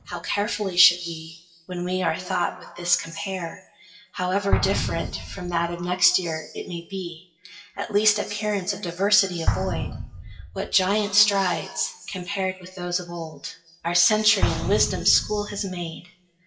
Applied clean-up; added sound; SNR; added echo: classical method WPE with log-MMSE.